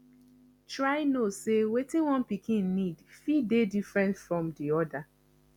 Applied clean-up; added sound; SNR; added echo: none; none; none; none.